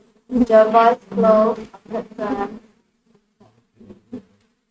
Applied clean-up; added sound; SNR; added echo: neural mask model RNNoise.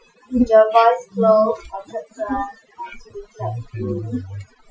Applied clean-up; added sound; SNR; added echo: classical method Wiener filter.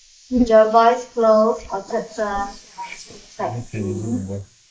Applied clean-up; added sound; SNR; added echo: neural mask model Resemble Enhance denoiser.